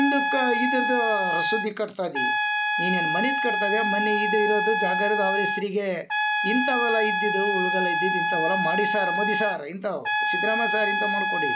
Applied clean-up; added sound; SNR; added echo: none; Trumpet; -2 dB; none.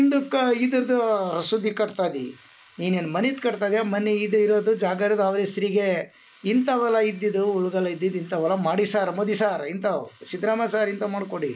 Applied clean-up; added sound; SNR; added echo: neural mask model Resemble Enhance denoiser.